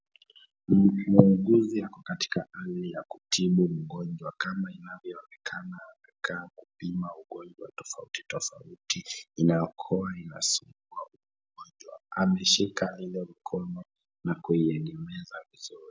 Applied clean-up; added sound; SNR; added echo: none; none; none; none.